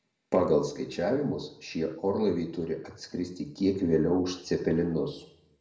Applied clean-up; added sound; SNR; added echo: none; none; none; reverberation time 0.5 s.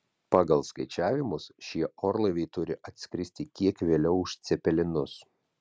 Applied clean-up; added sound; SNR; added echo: none; none; none; none.